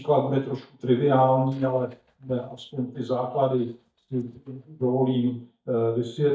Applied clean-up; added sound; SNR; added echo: neural mask model DeepFilterNet 3.